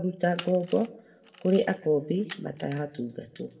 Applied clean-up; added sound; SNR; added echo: none; Camera; 19 dB; reverberation time 0.6 s.